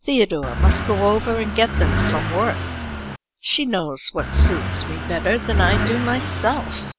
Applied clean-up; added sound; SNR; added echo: none; Accelerating, revving, vroom / Car; -1 dB; none.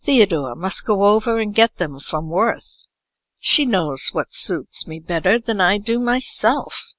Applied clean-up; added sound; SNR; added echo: none; none; none; none.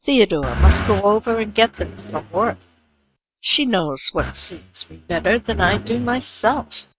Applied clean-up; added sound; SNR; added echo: neural mask model RNNoise.